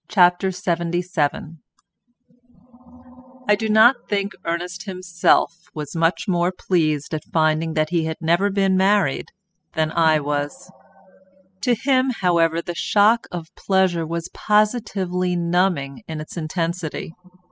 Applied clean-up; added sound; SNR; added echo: classical method spectral subtraction.